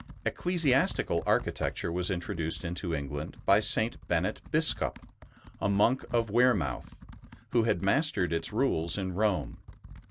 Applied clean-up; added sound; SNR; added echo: none; Computer keyboard; 18 dB; none.